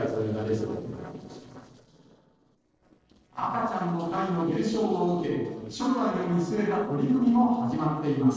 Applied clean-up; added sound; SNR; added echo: neural separator model SepFormer DNS4.